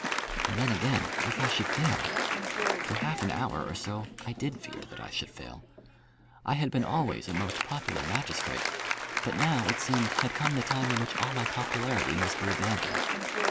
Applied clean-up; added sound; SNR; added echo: none; Applause; 0 dB; none.